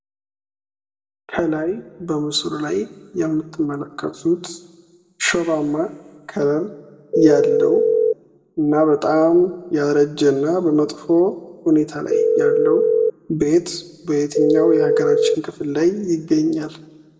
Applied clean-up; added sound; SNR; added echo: none; Telephone; -5 dB; reverberation time 1.0 s.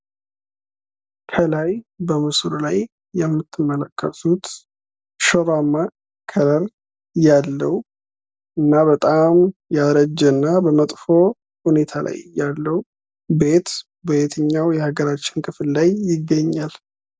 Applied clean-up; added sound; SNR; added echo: none; none; none; none.